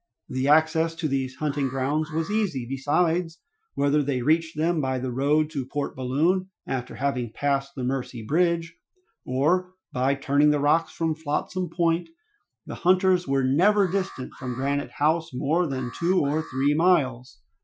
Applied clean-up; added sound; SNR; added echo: classical method Wiener filter.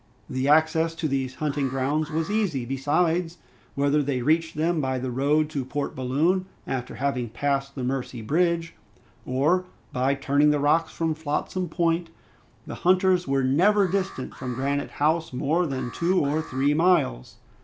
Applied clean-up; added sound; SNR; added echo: none; Alarm; 19 dB; none.